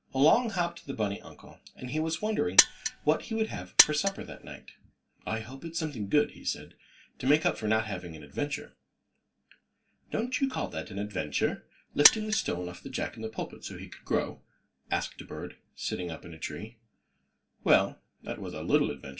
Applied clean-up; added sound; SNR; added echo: none; Mechanisms; -4 dB; reverberation time 0.2 s.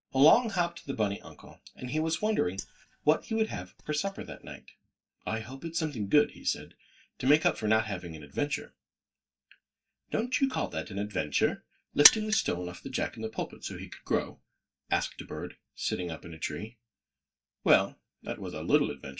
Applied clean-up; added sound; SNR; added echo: neural mask model DeepFilterNet 3.